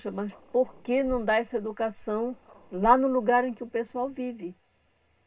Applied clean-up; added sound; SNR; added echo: none; Growling; 20 dB; reverberation time 0.2 s.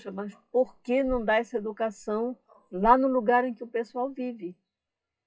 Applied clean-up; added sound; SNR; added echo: classical method WPE with log-MMSE.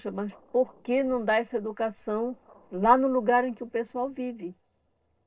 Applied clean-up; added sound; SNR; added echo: neural separator model SepFormer DNS4.